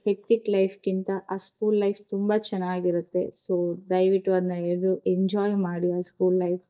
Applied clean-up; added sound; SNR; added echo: neural mask model DeepFilterNet 3.